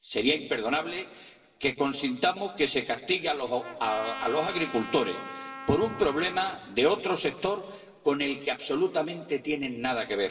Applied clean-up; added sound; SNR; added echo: none; Trumpet; 12 dB; reverberation time 2.3 s.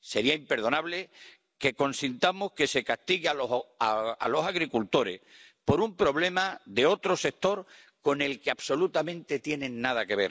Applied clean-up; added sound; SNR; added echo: none; none; none; none.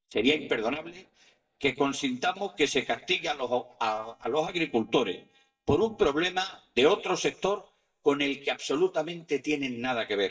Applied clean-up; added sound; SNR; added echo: neural mask model DeepFilterNet 3.